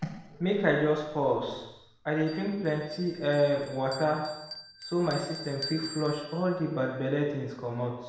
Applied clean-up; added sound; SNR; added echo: none; Bell; 16 dB; reverberation time 0.9 s.